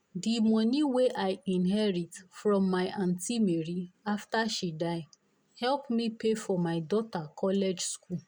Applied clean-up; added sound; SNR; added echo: none; none; none; none.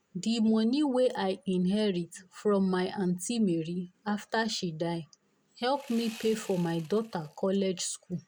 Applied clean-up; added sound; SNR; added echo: none; Sawing; 20 dB; none.